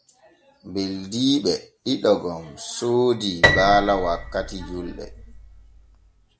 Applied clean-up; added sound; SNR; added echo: none; Piano; 2 dB; none.